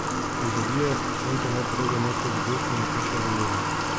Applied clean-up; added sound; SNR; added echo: none; Water tap, faucet / Water; -3 dB; none.